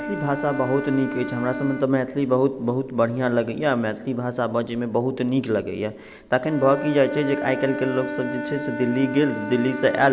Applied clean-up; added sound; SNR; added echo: none; Wind instrument, woodwind instrument; 10 dB; none.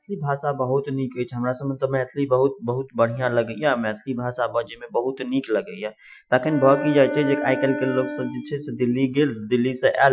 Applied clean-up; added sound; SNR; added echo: classical method Wiener filter.